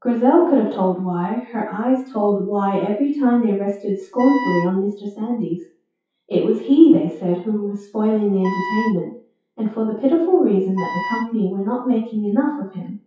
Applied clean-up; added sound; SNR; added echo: classical method WPE with log-MMSE.